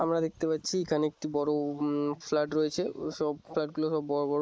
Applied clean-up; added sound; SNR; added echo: neural mask model Resemble Enhance denoiser.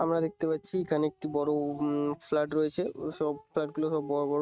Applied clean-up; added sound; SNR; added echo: neural mask model RNNoise.